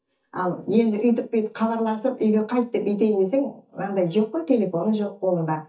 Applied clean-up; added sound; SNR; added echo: neural mask model DeepFilterNet 3.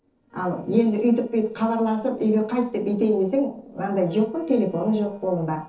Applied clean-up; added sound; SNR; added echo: neural separator model SepFormer DNS4.